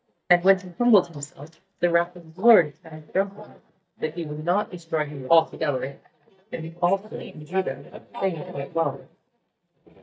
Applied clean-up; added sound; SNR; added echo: neural mask model DeepFilterNet 3.